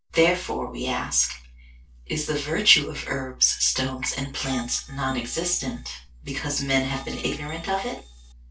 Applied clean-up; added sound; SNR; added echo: neural separator model SepFormer DNS4.